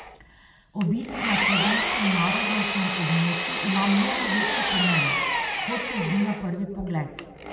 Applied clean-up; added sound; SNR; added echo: none; Engine; 0 dB; reverberation time 2.1 s.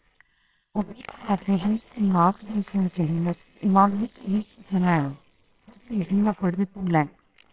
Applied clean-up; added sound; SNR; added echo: neural separator model SepFormer WHAMR!.